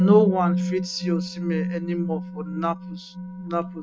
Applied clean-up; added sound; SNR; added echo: neural mask model RNNoise.